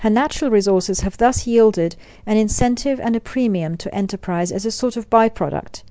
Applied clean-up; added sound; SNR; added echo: none; none; none; none.